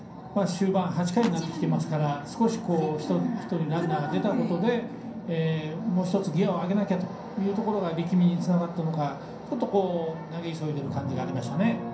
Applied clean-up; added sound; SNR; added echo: none; Clapping; 15 dB; reverberation time 0.6 s.